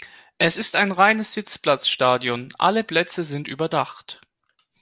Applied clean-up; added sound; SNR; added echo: none; none; none; none.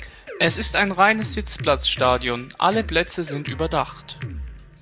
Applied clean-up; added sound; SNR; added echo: none; Drum kit; 11 dB; none.